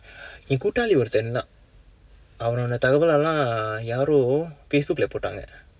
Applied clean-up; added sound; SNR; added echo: none; none; none; none.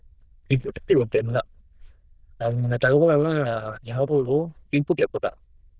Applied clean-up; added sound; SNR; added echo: neural diffusion model UNIVERSE++.